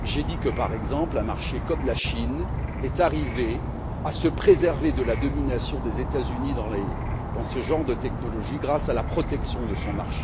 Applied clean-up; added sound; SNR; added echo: none; Insect / Frog; 2 dB; none.